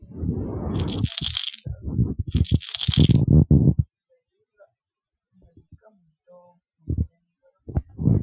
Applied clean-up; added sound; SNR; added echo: classical method Wiener filter.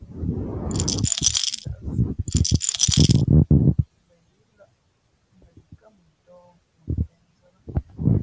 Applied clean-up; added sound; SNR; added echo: none; Rattle; 2 dB; none.